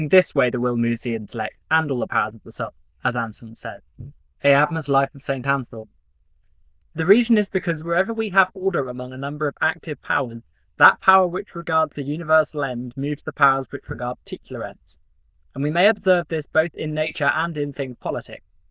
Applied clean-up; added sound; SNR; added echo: neural diffusion model UNIVERSE++.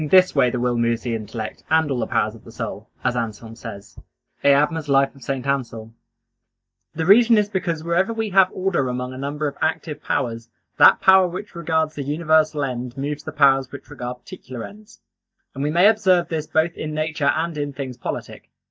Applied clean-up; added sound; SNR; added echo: neural mask model DeepFilterNet 3.